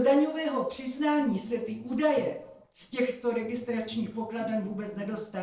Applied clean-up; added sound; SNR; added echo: neural separator model SepFormer DNS4.